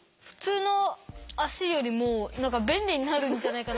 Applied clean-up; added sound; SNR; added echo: none; none; none; none.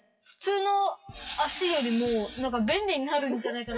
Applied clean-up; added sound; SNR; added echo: classical method WPE with log-MMSE.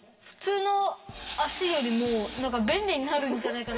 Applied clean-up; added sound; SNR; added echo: none; Tools; 13 dB; reverberation time 1.5 s.